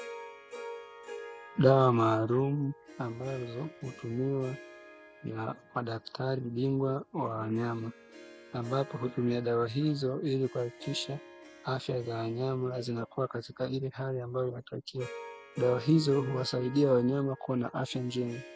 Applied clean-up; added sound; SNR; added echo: none; Harp; 17 dB; none.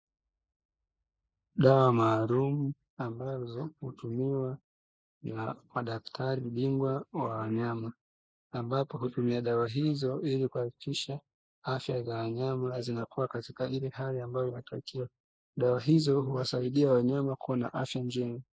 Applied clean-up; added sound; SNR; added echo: neural mask model Resemble Enhance denoiser.